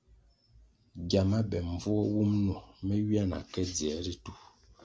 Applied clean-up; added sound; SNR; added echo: none; none; none; none.